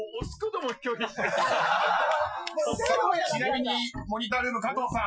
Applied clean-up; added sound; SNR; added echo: classical method Wiener filter.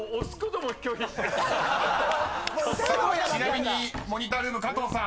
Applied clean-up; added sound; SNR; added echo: none; Walk, footsteps + Slam; 15 dB; none.